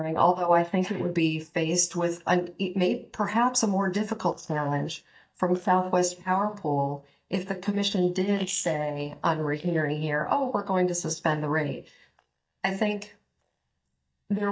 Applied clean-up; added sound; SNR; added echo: neural mask model DeepFilterNet 3.